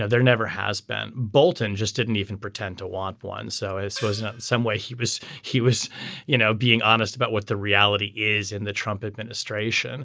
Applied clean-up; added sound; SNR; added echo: none; Gong; 18 dB; none.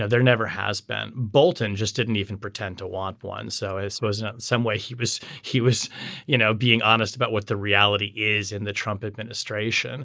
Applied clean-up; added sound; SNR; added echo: neural mask model Resemble Enhance denoiser.